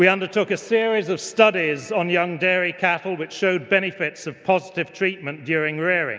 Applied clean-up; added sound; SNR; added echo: none; none; none; none.